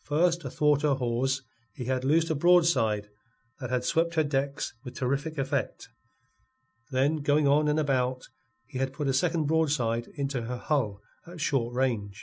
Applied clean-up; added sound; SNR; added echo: none; none; none; none.